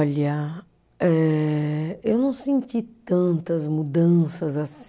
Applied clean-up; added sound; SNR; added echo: none; none; none; none.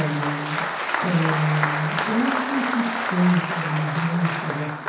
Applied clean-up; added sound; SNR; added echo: none; Applause; 2 dB; reverberation time 0.9 s.